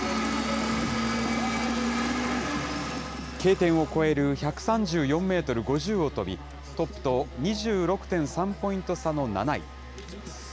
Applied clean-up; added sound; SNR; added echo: none; Musical instrument; 16 dB; none.